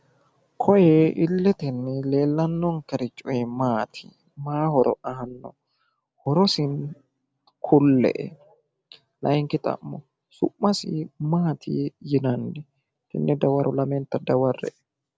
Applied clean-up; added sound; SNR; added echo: none; none; none; none.